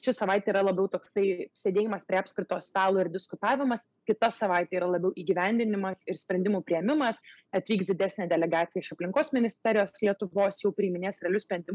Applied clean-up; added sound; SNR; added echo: none; none; none; none.